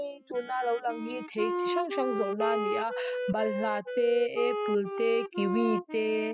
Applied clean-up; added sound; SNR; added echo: classical method spectral subtraction.